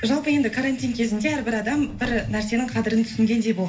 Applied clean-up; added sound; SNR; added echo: none; Subway, metro, underground; 19 dB; reverberation time 0.3 s.